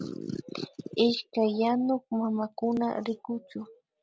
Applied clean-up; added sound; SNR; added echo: none; none; none; none.